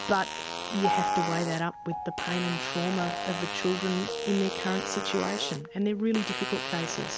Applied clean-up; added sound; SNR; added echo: none; Fart + Piano; 3 dB; none.